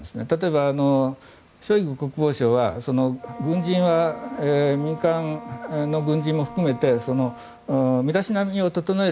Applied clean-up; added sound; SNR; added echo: none; Wind instrument, woodwind instrument; 19 dB; none.